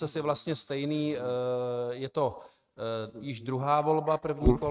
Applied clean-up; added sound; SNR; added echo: neural mask model RNNoise.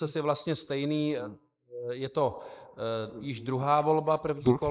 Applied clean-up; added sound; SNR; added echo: neural mask model Resemble Enhance denoiser.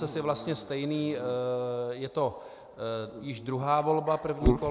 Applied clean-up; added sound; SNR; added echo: none; Dog; 5 dB; none.